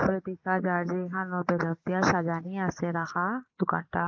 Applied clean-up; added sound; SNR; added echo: neural mask model Resemble Enhance denoiser.